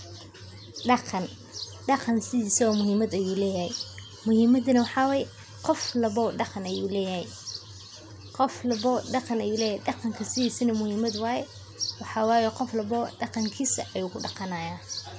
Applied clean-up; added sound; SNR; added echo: none; none; none; none.